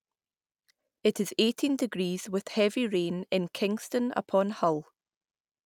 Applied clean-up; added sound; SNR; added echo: none; none; none; none.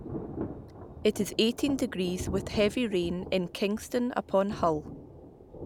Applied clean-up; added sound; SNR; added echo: none; Thunder / Rain; 11 dB; none.